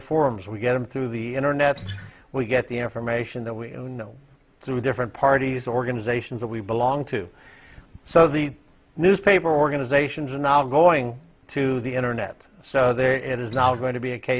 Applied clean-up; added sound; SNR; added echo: none; Acoustic guitar; 11 dB; none.